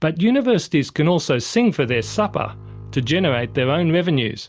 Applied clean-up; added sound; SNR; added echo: none; Bowed string instrument; 17 dB; none.